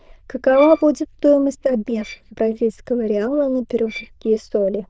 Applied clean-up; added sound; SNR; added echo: neural diffusion model UNIVERSE++.